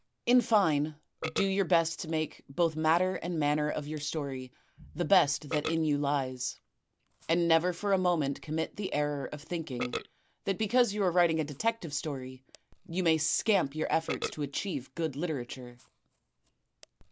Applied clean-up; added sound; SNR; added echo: none; Burping, eructation; 16 dB; none.